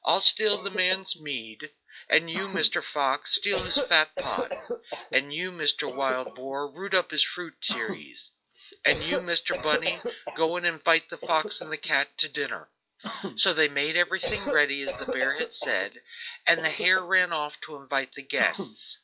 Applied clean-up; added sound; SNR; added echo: classical method log-MMSE.